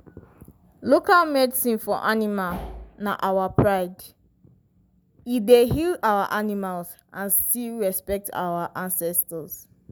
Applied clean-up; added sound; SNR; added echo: none; none; none; none.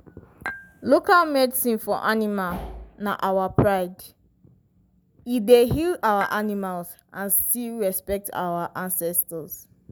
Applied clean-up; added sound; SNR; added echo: none; Dishes, pots, and pans / Chink, clink; 12 dB; none.